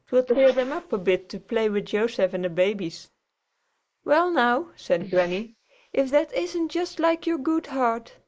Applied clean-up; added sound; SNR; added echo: neural mask model Resemble Enhance denoiser.